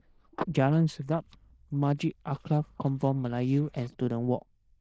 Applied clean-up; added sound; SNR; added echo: neural diffusion model UNIVERSE++.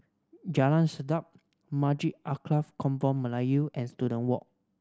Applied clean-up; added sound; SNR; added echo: none; none; none; none.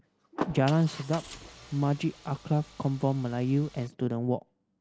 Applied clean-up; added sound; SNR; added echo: none; Car + Engine; 13 dB; none.